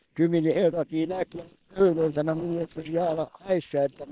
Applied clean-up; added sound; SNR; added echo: neural separator model SepFormer WHAM!.